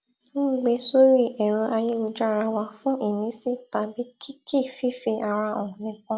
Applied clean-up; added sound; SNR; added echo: none; none; none; none.